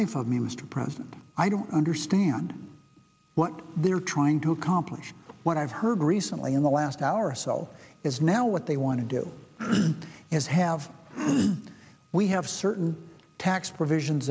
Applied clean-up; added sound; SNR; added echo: none; none; none; none.